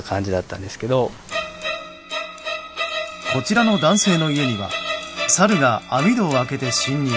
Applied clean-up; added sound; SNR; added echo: none; none; none; none.